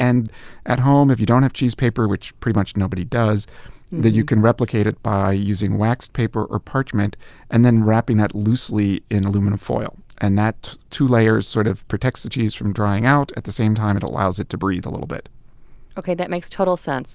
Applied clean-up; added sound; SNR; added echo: none; none; none; none.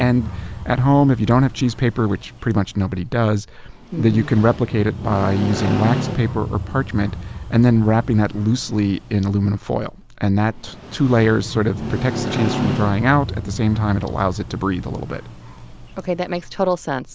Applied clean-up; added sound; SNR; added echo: none; Motorcycle; 10 dB; none.